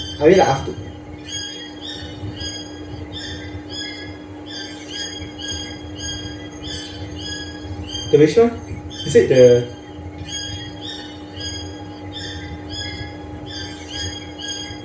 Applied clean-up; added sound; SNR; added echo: none; Bird; 12 dB; reverberation time 0.4 s.